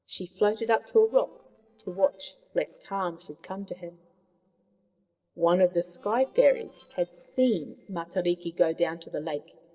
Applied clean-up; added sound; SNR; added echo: neural separator model SepFormer DNS4.